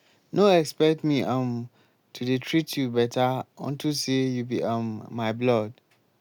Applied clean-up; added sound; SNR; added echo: none; none; none; none.